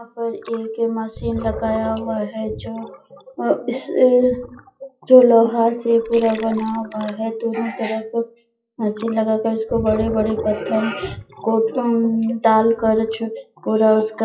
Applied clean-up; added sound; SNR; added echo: classical method WPE with log-MMSE.